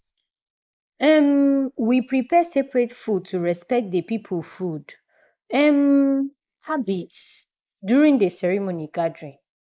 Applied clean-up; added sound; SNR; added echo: neural mask model Resemble Enhance denoiser.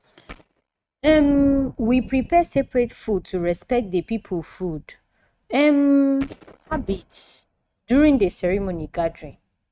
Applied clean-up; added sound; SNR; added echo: neural mask model RNNoise.